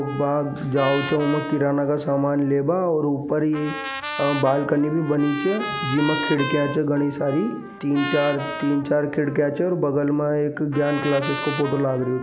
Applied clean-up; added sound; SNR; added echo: none; Trumpet; 11 dB; none.